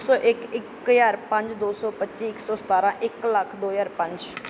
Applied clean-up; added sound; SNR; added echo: none; none; none; none.